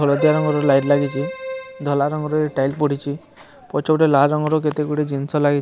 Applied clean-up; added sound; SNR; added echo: none; Keyboard (musical); 12 dB; none.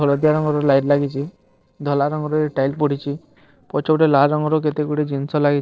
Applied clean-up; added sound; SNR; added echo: neural separator model SepFormer DNS4.